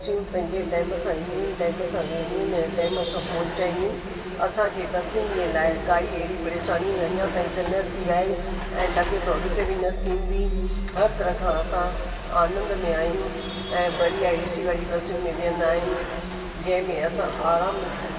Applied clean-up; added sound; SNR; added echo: none; Domestic sounds, home sounds; 12 dB; reverberation time 2.5 s.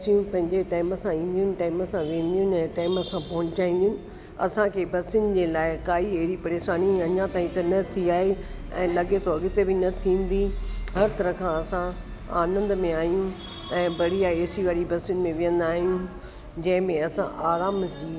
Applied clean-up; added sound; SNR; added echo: none; none; none; none.